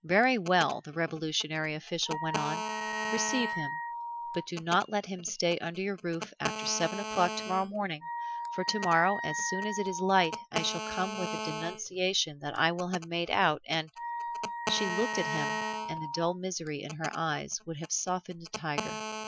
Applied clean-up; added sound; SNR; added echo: classical method Wiener filter.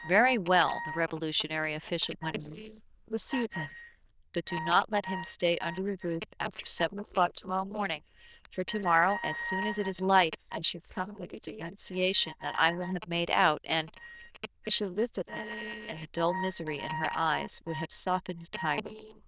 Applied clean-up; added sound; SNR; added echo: neural diffusion model UNIVERSE++.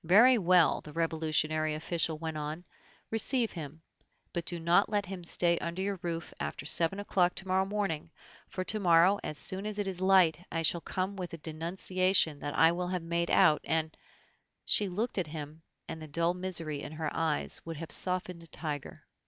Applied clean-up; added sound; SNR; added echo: none; none; none; none.